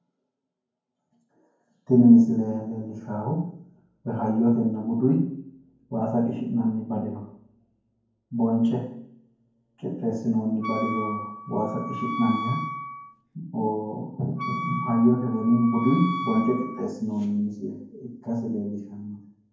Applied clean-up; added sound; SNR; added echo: none; Wind instrument, woodwind instrument; 8 dB; reverberation time 0.9 s.